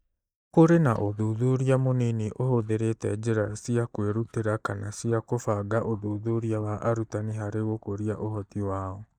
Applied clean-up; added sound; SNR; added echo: neural mask model DeepFilterNet 3.